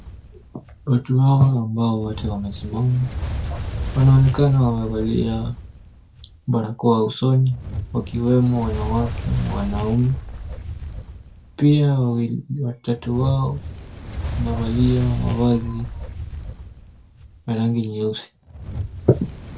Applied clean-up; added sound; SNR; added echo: none; Fire; 9 dB; reverberation time 0.2 s.